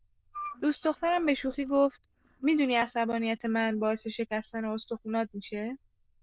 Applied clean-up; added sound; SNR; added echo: neural diffusion model UNIVERSE++.